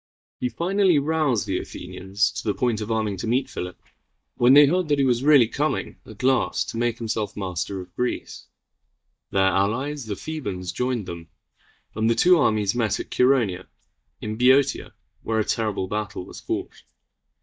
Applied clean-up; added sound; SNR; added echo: neural mask model DeepFilterNet 3.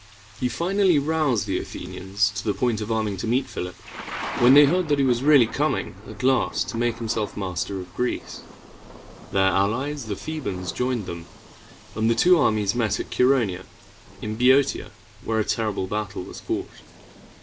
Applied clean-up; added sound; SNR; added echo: none; Thunder / Rain; 17 dB; none.